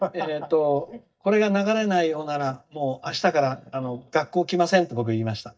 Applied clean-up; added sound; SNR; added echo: neural mask model DeepFilterNet 3.